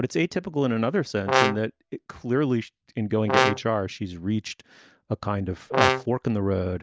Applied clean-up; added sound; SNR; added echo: none; Brass instrument; -2 dB; none.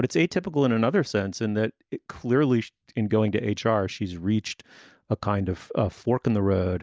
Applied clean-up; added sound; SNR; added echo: none; none; none; none.